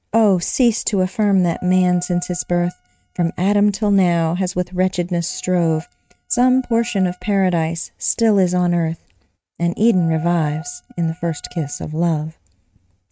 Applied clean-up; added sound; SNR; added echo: neural mask model RNNoise.